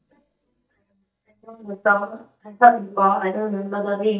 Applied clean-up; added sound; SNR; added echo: neural mask model DeepFilterNet 3.